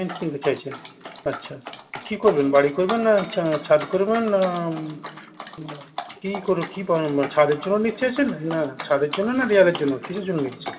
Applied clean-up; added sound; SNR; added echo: none; Dog; 14 dB; reverberation time 1.7 s.